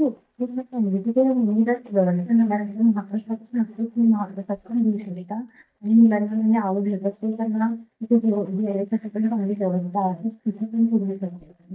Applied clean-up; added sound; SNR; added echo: neural mask model DeepFilterNet 3.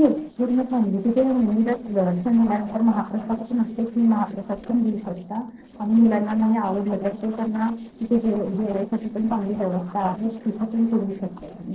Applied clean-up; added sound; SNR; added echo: neural separator model SepFormer DNS4.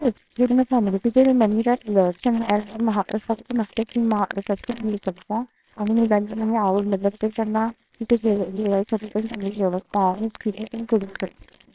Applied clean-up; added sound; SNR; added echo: neural separator model SepFormer WHAMR!.